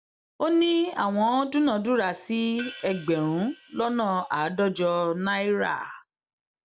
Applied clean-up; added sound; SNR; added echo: none; Crash cymbal / Hi-hat; 19 dB; none.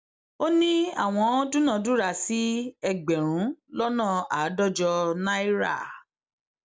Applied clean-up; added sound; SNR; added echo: none; none; none; none.